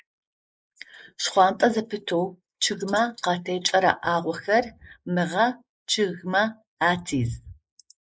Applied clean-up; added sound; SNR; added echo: neural mask model Resemble Enhance denoiser.